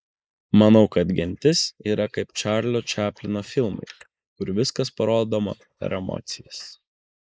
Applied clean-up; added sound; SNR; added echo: neural mask model Resemble Enhance denoiser.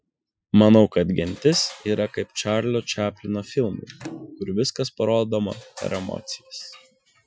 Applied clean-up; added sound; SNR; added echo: classical method Wiener filter.